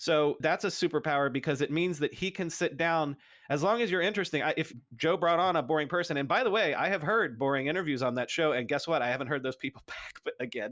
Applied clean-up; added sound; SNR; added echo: none; none; none; none.